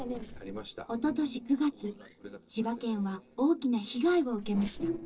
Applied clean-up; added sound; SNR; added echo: neural separator model SepFormer DNS4.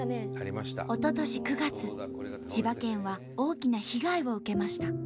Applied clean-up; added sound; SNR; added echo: none; none; none; none.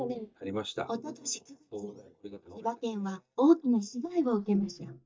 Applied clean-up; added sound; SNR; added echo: neural mask model DeepFilterNet 3.